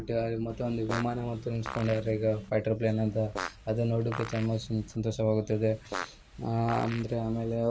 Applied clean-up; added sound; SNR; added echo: none; Fart; 13 dB; none.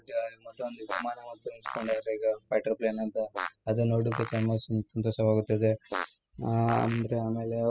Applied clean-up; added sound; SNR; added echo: classical method spectral subtraction.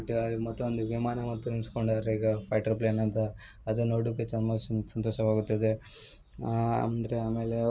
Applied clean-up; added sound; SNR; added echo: none; none; none; none.